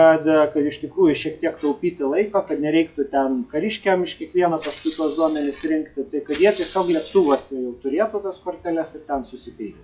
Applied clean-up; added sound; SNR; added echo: classical method log-MMSE.